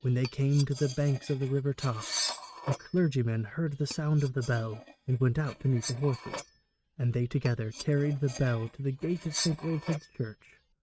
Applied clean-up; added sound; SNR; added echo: neural mask model RNNoise.